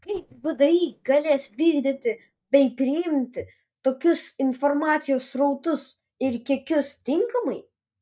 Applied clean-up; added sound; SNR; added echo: neural mask model DeepFilterNet 3.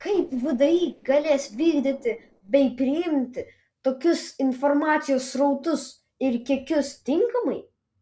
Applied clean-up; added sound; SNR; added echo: neural separator model SepFormer DNS4.